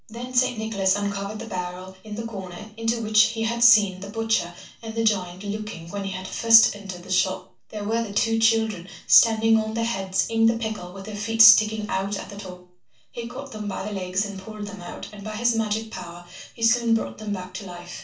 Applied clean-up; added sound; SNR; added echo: none; none; none; reverberation time 0.3 s.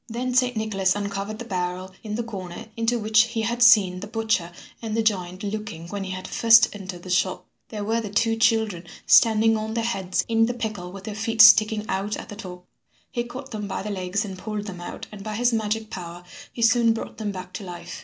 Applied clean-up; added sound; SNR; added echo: none; none; none; none.